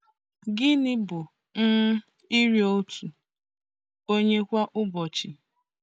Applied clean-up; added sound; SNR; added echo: none; none; none; none.